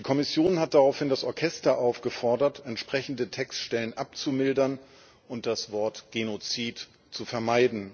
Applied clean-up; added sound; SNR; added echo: none; none; none; none.